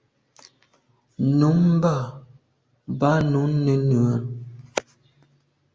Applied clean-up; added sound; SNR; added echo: none; none; none; none.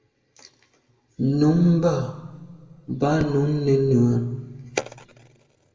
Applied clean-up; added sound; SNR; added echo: none; none; none; reverberation time 1.3 s.